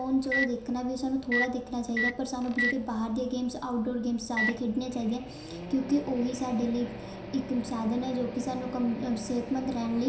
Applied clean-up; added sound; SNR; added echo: none; Microwave oven; 7 dB; reverberation time 0.7 s.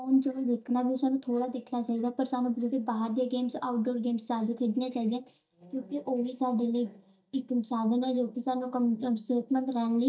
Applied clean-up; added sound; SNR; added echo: neural mask model DeepFilterNet 3.